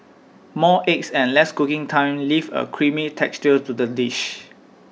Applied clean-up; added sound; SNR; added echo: none; none; none; none.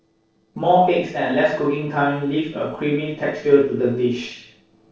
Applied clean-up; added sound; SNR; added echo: neural separator model SepFormer DNS4.